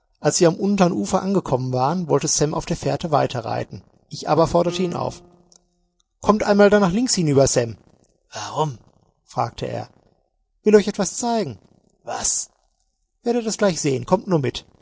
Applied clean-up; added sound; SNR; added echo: neural separator model SepFormer DNS4.